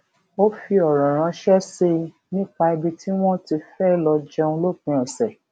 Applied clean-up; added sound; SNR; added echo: none; none; none; none.